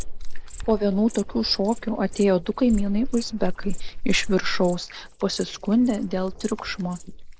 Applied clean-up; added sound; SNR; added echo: neural mask model Resemble Enhance denoiser.